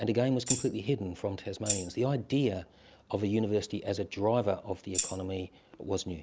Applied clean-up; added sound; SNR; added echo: none; Tambourine; 4 dB; none.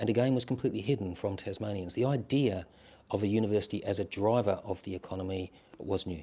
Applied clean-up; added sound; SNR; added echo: none; none; none; none.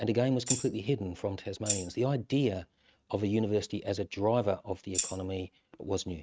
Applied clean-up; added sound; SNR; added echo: neural mask model RNNoise.